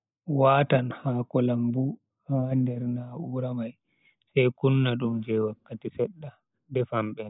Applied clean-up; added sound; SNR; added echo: neural mask model Resemble Enhance denoiser.